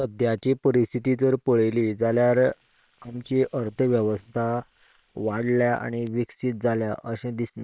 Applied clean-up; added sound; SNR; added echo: neural separator model SepFormer WHAM!.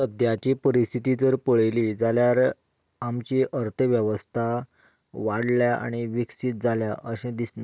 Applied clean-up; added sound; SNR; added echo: none; none; none; none.